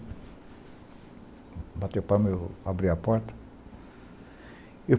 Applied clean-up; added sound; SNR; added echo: none; none; none; none.